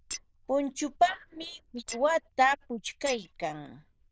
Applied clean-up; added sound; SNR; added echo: neural diffusion model UNIVERSE++.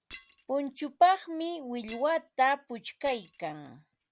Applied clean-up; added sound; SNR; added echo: none; Shatter; 13 dB; none.